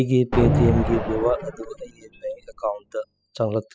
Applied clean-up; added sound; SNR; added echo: classical method spectral subtraction.